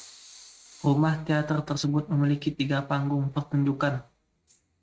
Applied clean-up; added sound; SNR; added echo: neural mask model RNNoise.